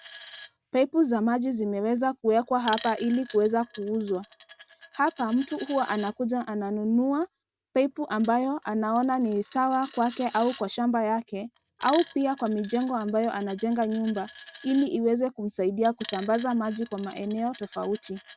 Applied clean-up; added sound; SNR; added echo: none; Coin (dropping); 16 dB; none.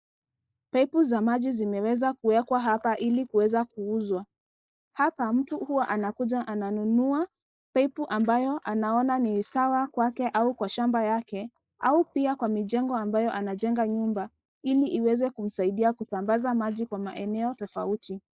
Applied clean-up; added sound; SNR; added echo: neural mask model Resemble Enhance denoiser.